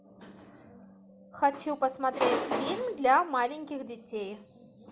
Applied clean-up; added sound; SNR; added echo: none; none; none; none.